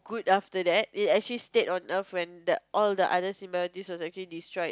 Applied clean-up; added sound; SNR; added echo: none; none; none; none.